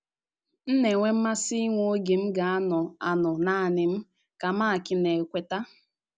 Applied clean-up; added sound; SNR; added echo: none; none; none; none.